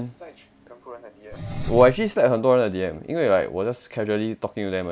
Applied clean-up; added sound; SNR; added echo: none; Engine; 14 dB; none.